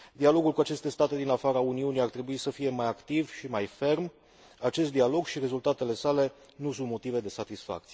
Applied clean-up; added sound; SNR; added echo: none; none; none; none.